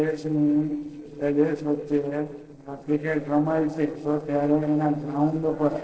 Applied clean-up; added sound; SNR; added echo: neural separator model SepFormer DNS4.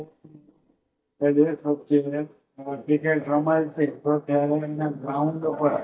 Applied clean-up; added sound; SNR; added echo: neural mask model DeepFilterNet 3.